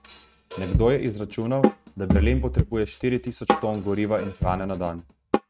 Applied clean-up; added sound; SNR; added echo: neural mask model RNNoise.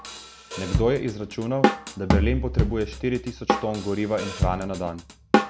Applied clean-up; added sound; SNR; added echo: none; Drum kit; -2 dB; none.